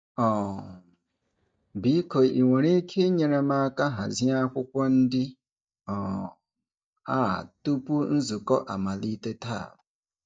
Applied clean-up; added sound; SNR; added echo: neural mask model DeepFilterNet 3.